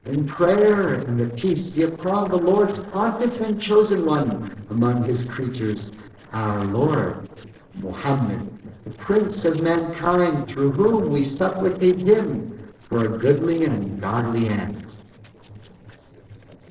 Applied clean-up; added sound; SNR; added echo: neural separator model SepFormer DNS4.